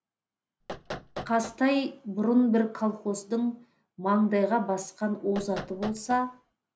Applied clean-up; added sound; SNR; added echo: none; Knock; 12 dB; none.